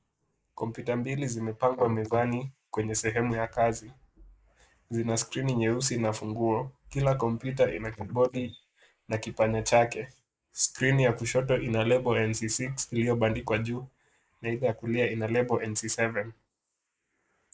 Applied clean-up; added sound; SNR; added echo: neural mask model Resemble Enhance denoiser.